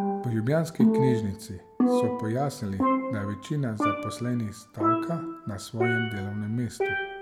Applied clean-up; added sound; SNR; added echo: none; Percussion; -2 dB; none.